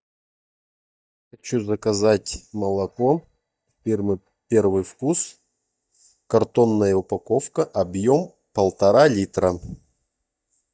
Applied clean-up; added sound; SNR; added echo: neural mask model DeepFilterNet 3.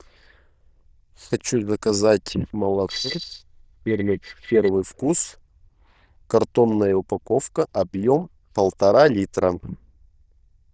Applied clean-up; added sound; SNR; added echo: neural diffusion model UNIVERSE++.